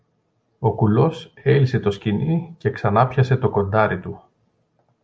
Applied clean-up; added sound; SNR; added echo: none; none; none; none.